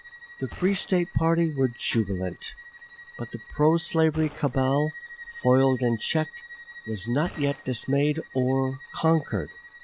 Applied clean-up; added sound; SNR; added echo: none; Bowed string instrument + Gunshot, gunfire; 18 dB; none.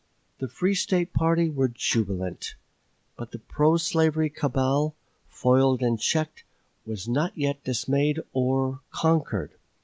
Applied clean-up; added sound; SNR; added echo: none; none; none; none.